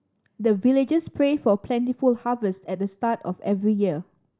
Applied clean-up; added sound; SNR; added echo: none; none; none; none.